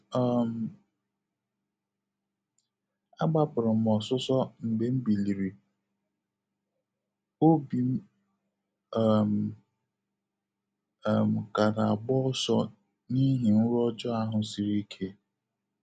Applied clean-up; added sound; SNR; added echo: none; none; none; none.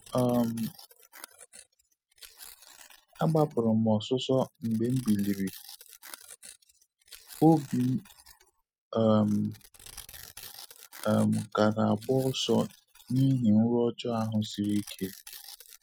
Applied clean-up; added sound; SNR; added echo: classical method spectral subtraction.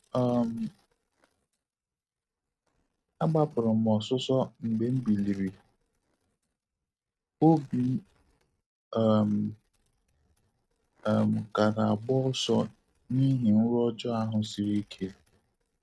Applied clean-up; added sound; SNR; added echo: neural mask model RNNoise.